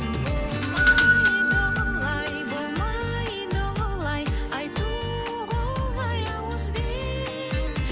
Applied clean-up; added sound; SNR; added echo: none; Doorbell; 1 dB; none.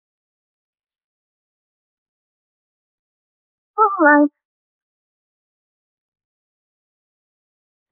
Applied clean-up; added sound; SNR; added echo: neural mask model Resemble Enhance denoiser.